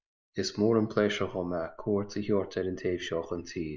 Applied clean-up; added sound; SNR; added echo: neural mask model Resemble Enhance denoiser.